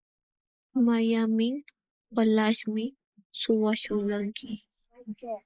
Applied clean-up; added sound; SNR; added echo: neural mask model Resemble Enhance denoiser.